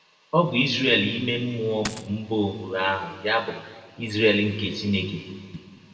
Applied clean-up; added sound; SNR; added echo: none; Coin (dropping); 9 dB; reverberation time 1.6 s.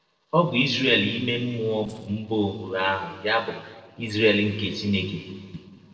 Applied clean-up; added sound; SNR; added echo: neural separator model SepFormer DNS4.